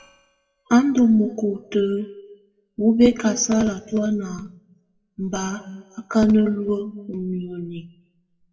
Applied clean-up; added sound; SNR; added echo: classical method WPE with log-MMSE.